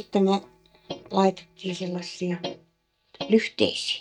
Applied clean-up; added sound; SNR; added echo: neural mask model DeepFilterNet 3.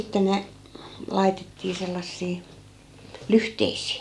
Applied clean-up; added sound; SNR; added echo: none; none; none; none.